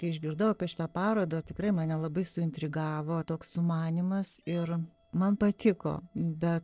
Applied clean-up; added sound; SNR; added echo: neural separator model SepFormer DNS4.